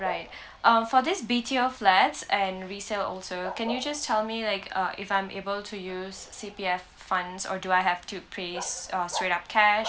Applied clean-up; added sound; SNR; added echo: none; Bark; 16 dB; none.